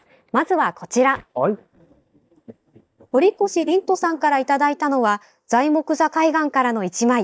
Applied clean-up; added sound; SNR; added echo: neural mask model DeepFilterNet 3.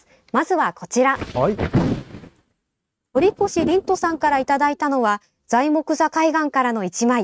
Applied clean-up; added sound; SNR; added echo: neural mask model RNNoise.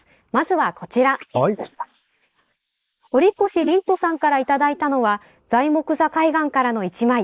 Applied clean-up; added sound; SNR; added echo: neural mask model Resemble Enhance denoiser.